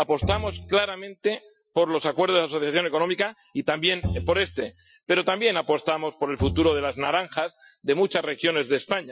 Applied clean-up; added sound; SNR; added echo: classical method Wiener filter.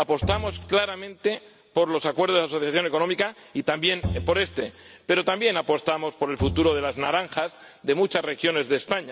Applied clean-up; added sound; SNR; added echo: none; Bowed string instrument; 9 dB; none.